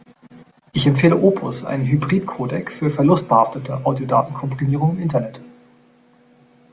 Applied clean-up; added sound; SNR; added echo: none; none; none; none.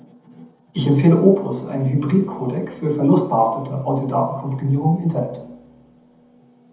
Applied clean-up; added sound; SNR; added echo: none; none; none; reverberation time 0.7 s.